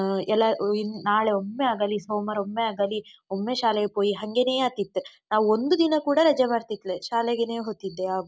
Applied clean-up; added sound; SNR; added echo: none; none; none; none.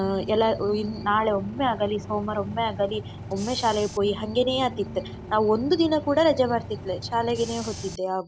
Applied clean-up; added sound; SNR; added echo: none; Bus / Engine; 12 dB; none.